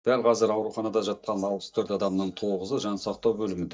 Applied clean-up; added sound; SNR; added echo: neural mask model DeepFilterNet 3.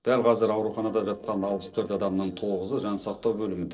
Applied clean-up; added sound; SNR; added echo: neural separator model SepFormer DNS4.